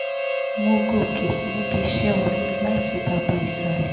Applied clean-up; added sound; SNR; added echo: none; Harmonica; 4 dB; reverberation time 1.5 s.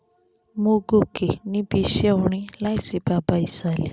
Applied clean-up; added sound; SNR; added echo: none; none; none; none.